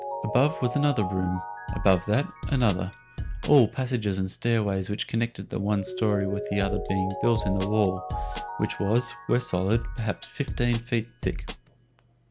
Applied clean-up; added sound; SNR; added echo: none; Drum kit + Mallet percussion; 8 dB; none.